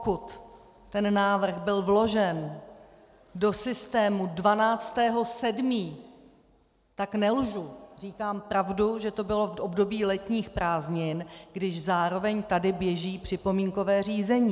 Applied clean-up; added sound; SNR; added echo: none; none; none; none.